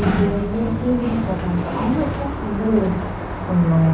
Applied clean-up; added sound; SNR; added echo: none; Sliding door; 3 dB; reverberation time 0.6 s.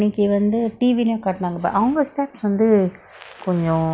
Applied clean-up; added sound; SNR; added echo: none; none; none; none.